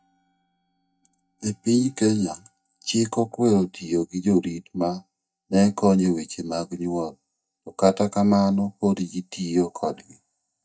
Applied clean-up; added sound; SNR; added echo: neural mask model DeepFilterNet 3.